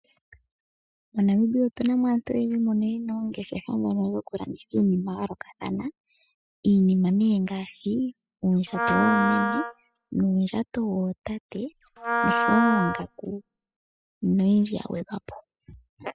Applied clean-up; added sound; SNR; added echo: classical method spectral subtraction.